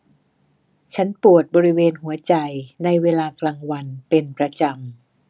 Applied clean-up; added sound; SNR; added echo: none; none; none; none.